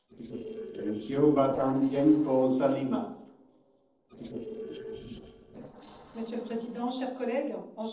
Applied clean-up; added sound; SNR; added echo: neural separator model SepFormer DNS4.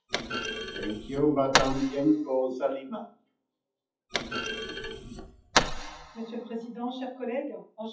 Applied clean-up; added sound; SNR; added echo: classical method WPE with log-MMSE.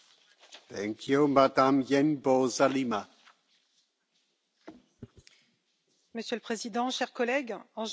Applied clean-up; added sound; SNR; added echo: none; none; none; none.